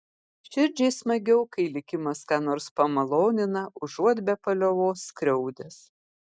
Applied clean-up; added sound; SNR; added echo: none; none; none; none.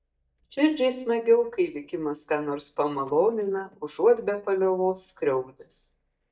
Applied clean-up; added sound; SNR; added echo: neural mask model DeepFilterNet 3.